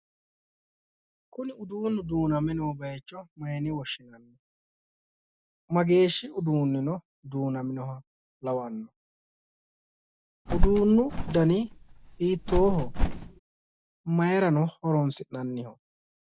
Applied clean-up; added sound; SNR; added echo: none; Bird; -2 dB; none.